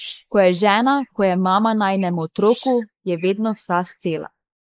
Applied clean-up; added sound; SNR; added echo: neural mask model Resemble Enhance denoiser.